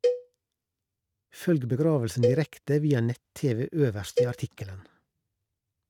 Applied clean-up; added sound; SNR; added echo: neural mask model RNNoise.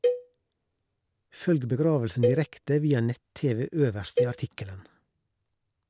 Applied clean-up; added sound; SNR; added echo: none; Cowbell; 4 dB; none.